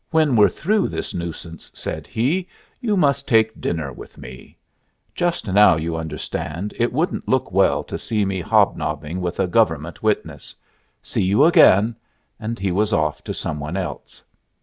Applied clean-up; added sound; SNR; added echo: none; none; none; none.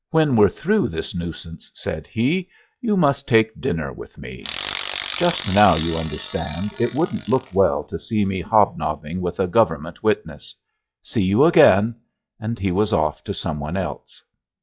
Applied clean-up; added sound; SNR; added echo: classical method log-MMSE.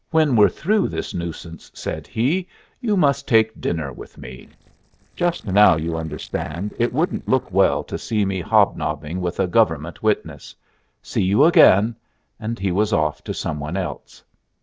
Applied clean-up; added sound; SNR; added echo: neural separator model SepFormer DNS4.